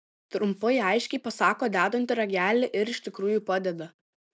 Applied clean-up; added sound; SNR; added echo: none; none; none; none.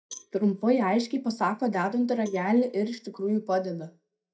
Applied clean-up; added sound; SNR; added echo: neural mask model DeepFilterNet 3.